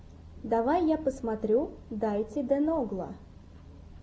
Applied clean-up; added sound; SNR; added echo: none; none; none; none.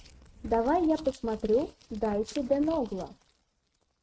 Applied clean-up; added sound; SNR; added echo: neural mask model RNNoise.